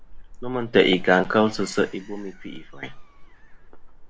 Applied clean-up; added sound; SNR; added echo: none; Gull, seagull / Fowl; 13 dB; none.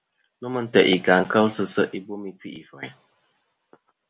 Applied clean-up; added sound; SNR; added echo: none; none; none; none.